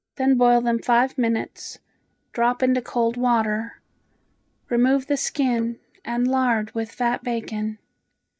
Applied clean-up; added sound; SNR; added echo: neural mask model DeepFilterNet 3.